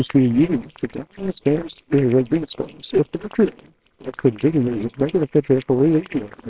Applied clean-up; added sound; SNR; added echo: neural separator model SepFormer WHAMR!.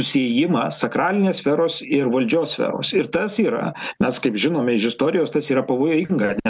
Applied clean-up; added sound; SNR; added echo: none; none; none; none.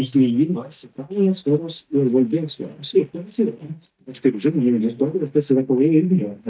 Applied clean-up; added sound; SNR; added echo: neural mask model DeepFilterNet 3.